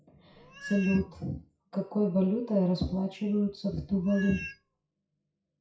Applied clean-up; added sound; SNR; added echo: classical method WPE with log-MMSE.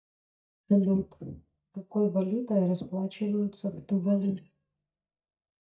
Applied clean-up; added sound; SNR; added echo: neural mask model DeepFilterNet 3.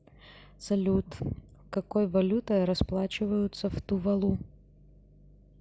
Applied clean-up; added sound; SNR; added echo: none; none; none; none.